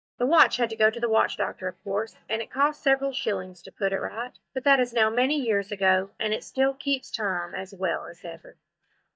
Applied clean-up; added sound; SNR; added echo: neural mask model DeepFilterNet 3.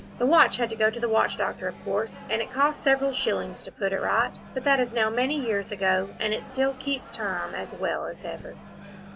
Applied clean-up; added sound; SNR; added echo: none; Microwave oven; 17 dB; none.